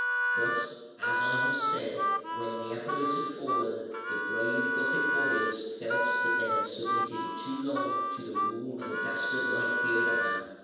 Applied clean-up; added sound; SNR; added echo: none; Harmonica; -4 dB; reverberation time 1.2 s.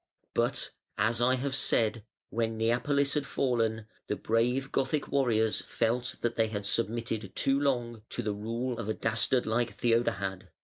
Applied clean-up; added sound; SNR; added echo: none; none; none; none.